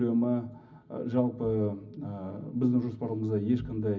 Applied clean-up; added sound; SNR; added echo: none; none; none; reverberation time 0.4 s.